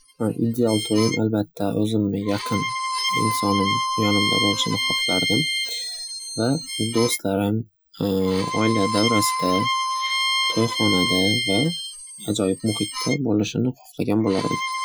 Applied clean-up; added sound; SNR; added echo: classical method Wiener filter.